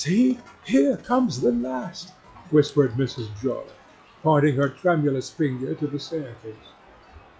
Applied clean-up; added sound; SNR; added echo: classical method log-MMSE.